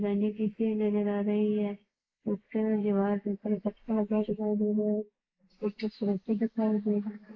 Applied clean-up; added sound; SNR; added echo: neural mask model Resemble Enhance denoiser.